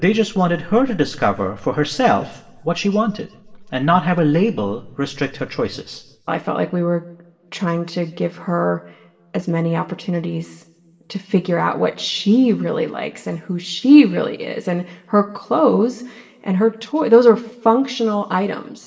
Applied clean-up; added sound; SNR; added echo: none; none; none; reverberation time 1.0 s.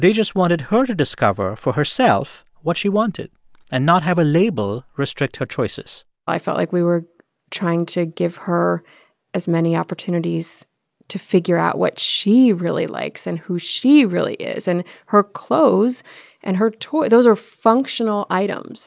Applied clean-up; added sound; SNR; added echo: none; none; none; none.